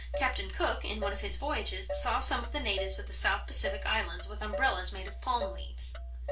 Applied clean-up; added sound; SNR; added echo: none; Motor vehicle (road); 14 dB; reverberation time 0.3 s.